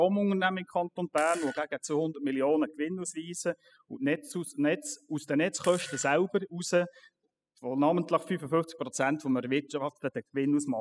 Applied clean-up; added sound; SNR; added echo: classical method spectral subtraction.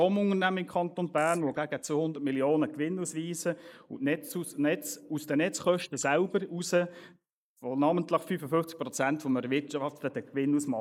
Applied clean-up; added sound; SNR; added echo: neural mask model Resemble Enhance denoiser.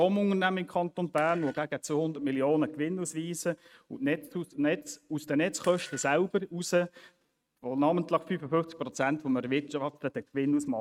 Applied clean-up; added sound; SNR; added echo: neural mask model RNNoise.